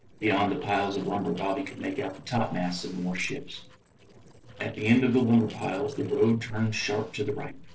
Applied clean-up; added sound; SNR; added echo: neural separator model SepFormer DNS4.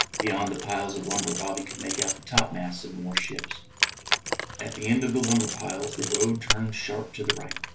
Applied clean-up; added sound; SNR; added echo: none; Keys jangling; 1 dB; reverberation time 0.3 s.